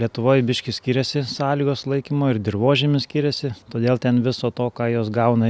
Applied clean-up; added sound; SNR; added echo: none; none; none; none.